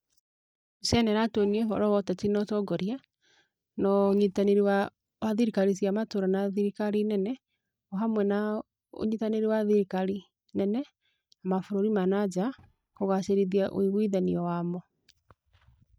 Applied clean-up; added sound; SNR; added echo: neural mask model DeepFilterNet 3.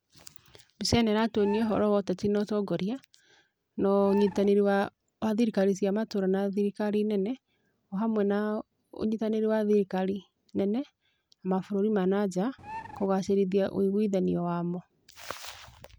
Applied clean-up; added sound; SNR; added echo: none; Bird; 13 dB; none.